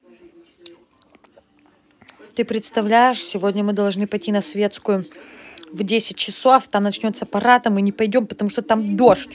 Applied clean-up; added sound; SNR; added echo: none; none; none; none.